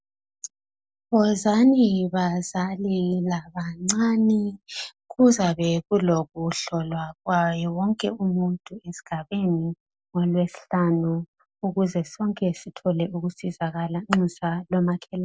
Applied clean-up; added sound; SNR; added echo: none; none; none; none.